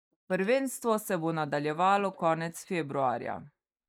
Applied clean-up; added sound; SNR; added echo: neural mask model DeepFilterNet 3.